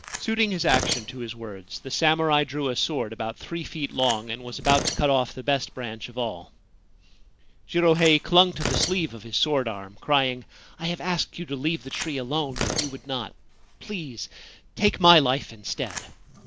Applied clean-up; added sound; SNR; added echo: none; Thump, thud + Tearing; 10 dB; none.